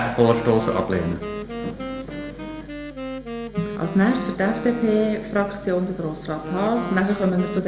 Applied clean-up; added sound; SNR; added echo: none; Wind instrument, woodwind instrument; 10 dB; reverberation time 0.8 s.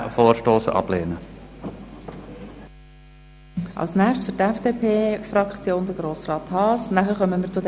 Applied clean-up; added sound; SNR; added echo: none; none; none; none.